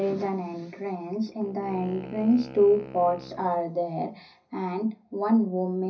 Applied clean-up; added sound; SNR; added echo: none; Wind instrument, woodwind instrument; 18 dB; reverberation time 0.4 s.